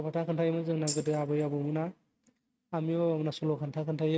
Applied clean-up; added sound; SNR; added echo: neural mask model RNNoise.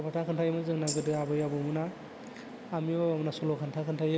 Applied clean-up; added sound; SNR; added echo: none; Tambourine; 12 dB; none.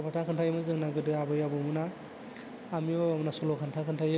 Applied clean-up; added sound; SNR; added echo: none; none; none; none.